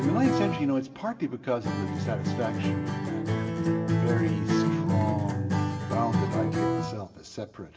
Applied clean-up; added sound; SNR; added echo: none; Acoustic guitar; -4 dB; reverberation time 1.4 s.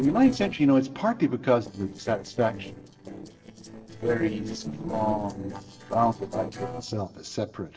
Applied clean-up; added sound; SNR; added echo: neural separator model SepFormer DNS4.